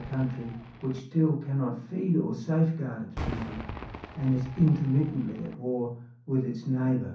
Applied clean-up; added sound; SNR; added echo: none; Cheering / Fireworks; 15 dB; reverberation time 0.6 s.